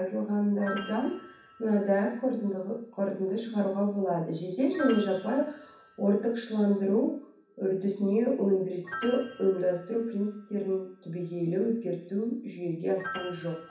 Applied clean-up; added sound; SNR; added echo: none; Piano; 18 dB; reverberation time 0.6 s.